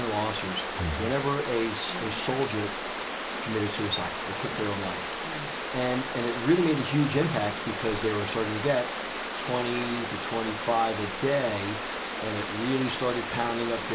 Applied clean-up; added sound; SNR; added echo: none; Water; 4 dB; none.